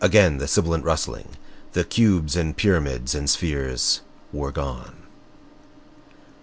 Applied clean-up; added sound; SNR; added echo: none; none; none; none.